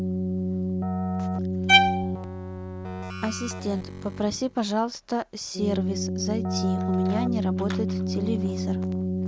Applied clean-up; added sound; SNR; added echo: none; Keyboard (musical) + Bowed string instrument; -4 dB; none.